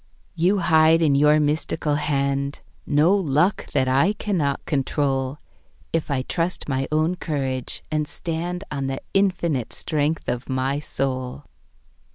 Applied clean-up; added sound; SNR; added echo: none; none; none; none.